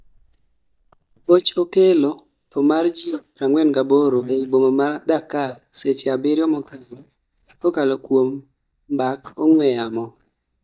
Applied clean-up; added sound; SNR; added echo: neural mask model DeepFilterNet 3.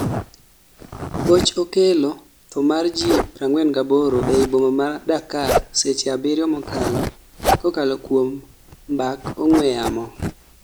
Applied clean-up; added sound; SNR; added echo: none; Zipper (clothing); 7 dB; none.